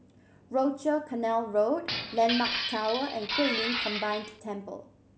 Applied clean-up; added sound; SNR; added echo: none; Glass; 3 dB; none.